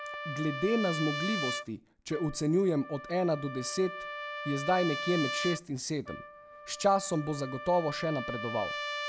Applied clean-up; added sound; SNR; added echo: none; Trumpet; 7 dB; none.